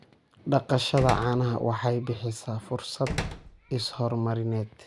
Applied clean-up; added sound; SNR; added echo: none; Slam; 11 dB; none.